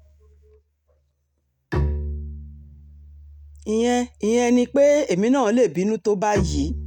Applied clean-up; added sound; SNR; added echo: neural mask model RNNoise.